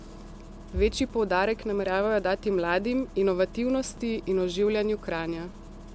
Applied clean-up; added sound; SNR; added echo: none; Engine starting; 16 dB; none.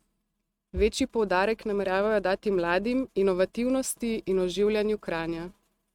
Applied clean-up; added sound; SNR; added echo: neural mask model RNNoise.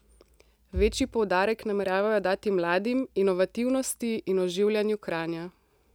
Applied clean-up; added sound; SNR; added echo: none; none; none; none.